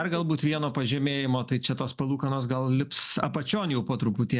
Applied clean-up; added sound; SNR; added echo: none; none; none; none.